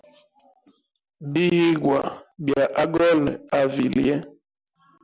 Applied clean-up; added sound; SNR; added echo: none; none; none; none.